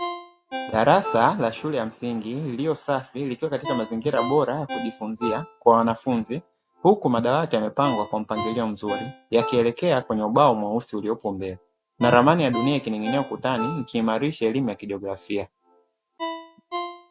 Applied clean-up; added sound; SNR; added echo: none; Ringtone; 13 dB; none.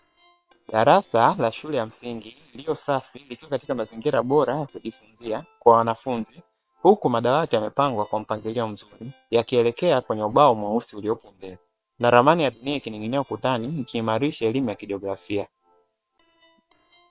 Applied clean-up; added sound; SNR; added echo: neural separator model SepFormer WHAM!.